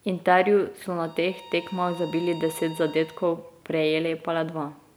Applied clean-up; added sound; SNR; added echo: none; Bowed string instrument; 19 dB; none.